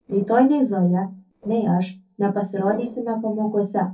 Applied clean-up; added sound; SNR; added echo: neural separator model SepFormer DNS4.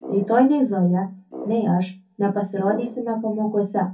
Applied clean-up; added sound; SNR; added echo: none; Brass instrument; 18 dB; reverberation time 0.3 s.